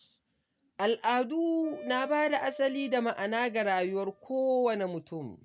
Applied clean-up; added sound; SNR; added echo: none; Wind instrument, woodwind instrument; 16 dB; none.